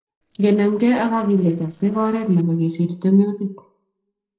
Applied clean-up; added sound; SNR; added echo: neural separator model SepFormer DNS4.